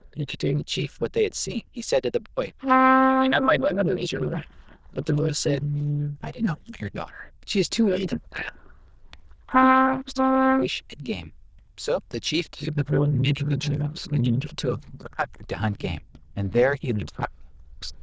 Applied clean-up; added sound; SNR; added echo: neural diffusion model UNIVERSE++.